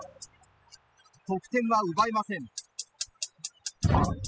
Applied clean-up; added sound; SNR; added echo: classical method spectral subtraction.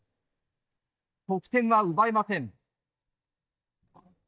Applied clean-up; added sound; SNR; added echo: neural mask model DeepFilterNet 3.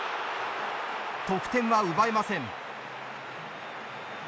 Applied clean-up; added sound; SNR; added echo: none; none; none; none.